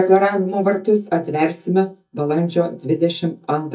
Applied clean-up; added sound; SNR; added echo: neural mask model DeepFilterNet 3.